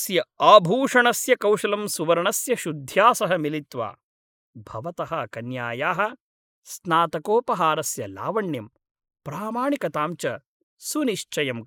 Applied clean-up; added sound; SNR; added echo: neural mask model Resemble Enhance denoiser.